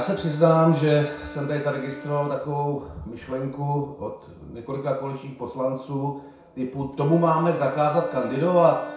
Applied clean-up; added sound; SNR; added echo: none; Wind instrument, woodwind instrument; 18 dB; reverberation time 0.6 s.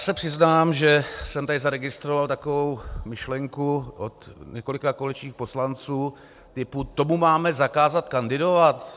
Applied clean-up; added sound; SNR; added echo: none; none; none; none.